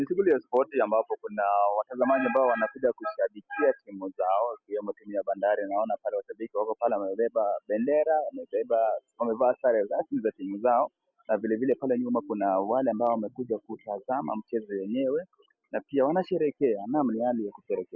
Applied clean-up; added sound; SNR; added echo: none; none; none; none.